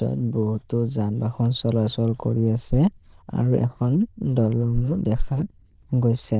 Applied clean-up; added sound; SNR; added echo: neural diffusion model UNIVERSE++.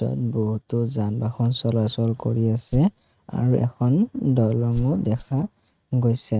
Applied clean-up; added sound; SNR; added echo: neural mask model RNNoise.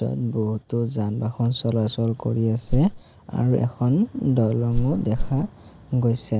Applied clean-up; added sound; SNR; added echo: none; Whoosh, swoosh, swish; 2 dB; none.